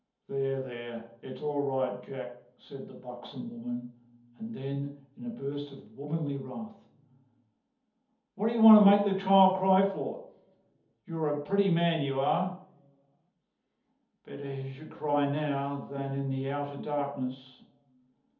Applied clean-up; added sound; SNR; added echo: none; Brass instrument; 15 dB; reverberation time 0.6 s.